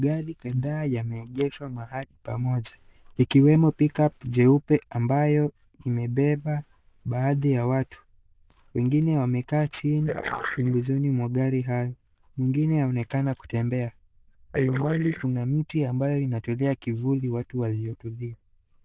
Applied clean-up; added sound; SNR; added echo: neural diffusion model UNIVERSE++.